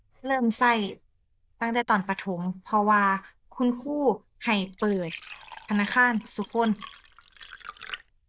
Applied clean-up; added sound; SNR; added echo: neural diffusion model UNIVERSE++.